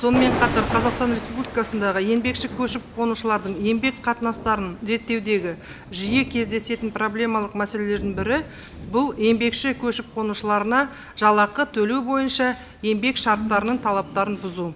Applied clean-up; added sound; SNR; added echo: none; Thunder; 12 dB; none.